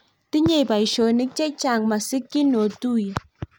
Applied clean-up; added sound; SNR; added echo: none; none; none; none.